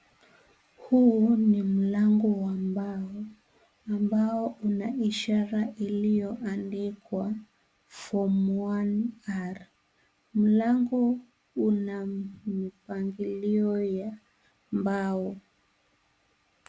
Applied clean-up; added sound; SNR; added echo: none; none; none; none.